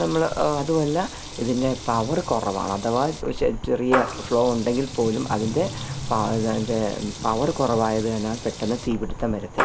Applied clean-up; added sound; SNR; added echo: none; Water tap, faucet / Liquid; 9 dB; none.